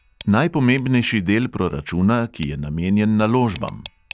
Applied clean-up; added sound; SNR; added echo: none; Tick; 19 dB; none.